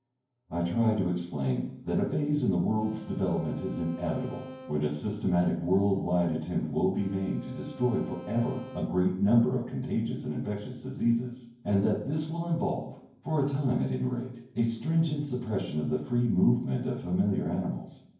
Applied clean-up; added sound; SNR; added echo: none; Bowed string instrument; 18 dB; reverberation time 0.9 s.